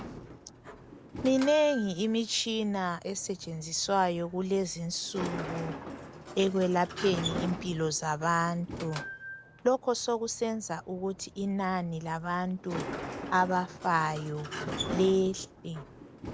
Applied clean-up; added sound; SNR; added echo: none; Sliding door; 11 dB; none.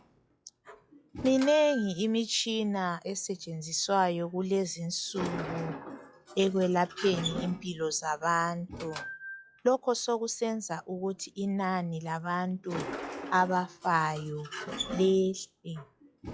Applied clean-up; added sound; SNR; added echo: classical method log-MMSE.